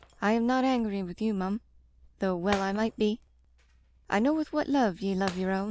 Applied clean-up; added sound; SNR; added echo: none; Shatter; 19 dB; none.